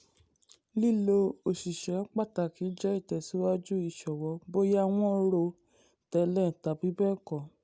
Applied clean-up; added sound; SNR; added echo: none; none; none; none.